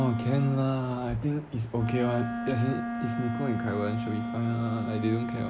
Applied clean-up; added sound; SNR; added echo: none; Wind instrument, woodwind instrument; 5 dB; none.